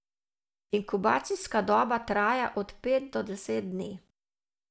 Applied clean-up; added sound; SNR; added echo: none; none; none; none.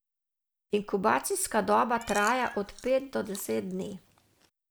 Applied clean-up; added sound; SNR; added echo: none; Cat + Chewing, mastication; 17 dB; none.